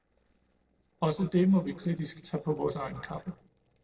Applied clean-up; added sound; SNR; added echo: neural separator model SepFormer DNS4.